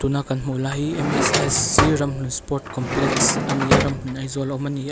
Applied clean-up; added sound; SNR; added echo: none; Drawer open or close; 0 dB; none.